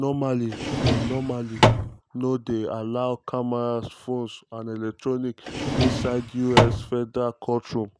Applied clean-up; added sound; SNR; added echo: none; Drawer open or close; -4 dB; none.